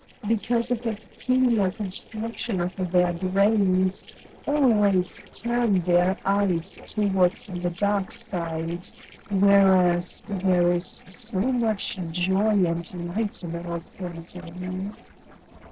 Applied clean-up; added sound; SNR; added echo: neural separator model SepFormer DNS4.